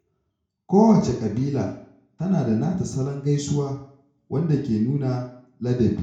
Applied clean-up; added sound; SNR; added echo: none; none; none; reverberation time 0.5 s.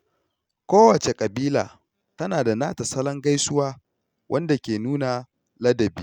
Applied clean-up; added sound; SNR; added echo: none; none; none; none.